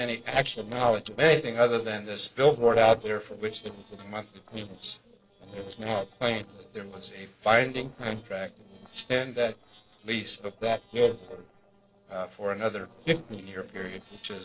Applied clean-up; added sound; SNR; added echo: neural separator model SepFormer DNS4.